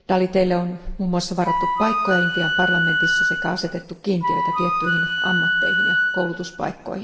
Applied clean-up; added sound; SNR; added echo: none; Wind instrument, woodwind instrument; -3 dB; reverberation time 1.4 s.